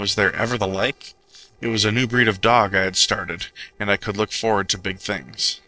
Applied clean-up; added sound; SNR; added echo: neural separator model SepFormer DNS4.